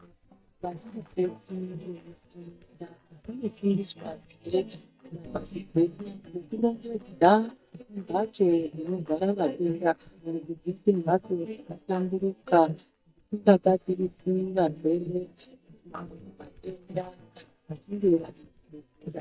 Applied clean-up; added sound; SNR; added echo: neural mask model DeepFilterNet 3.